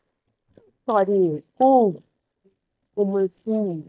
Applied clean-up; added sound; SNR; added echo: neural mask model DeepFilterNet 3.